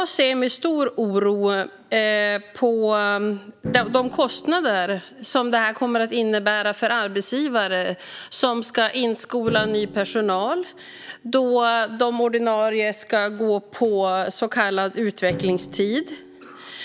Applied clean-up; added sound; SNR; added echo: none; Drum; 19 dB; none.